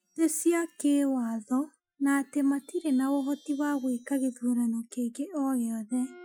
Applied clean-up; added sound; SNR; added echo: classical method Wiener filter.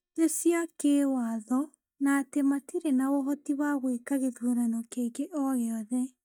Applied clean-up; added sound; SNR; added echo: neural mask model DeepFilterNet 3.